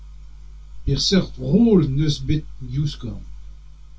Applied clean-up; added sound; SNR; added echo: none; none; none; reverberation time 0.2 s.